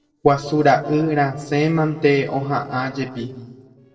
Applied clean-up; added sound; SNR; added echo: neural separator model SepFormer DNS4.